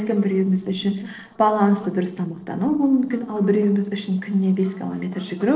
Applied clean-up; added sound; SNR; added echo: neural separator model SepFormer DNS4.